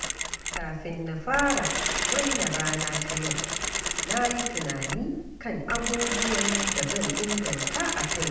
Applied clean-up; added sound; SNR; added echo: none; Mechanisms; -1 dB; reverberation time 0.8 s.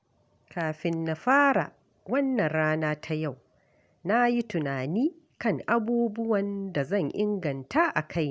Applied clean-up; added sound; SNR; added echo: none; none; none; none.